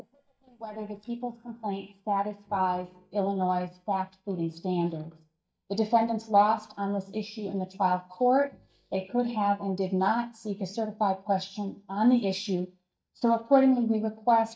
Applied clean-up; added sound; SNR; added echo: neural mask model DeepFilterNet 3.